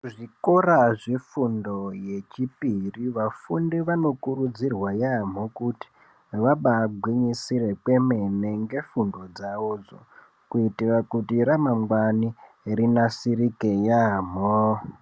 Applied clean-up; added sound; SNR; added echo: none; none; none; none.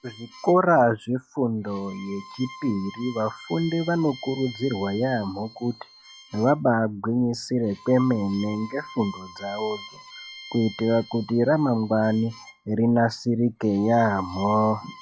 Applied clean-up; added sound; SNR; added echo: classical method log-MMSE.